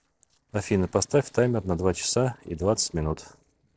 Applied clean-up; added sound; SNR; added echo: neural separator model SepFormer DNS4.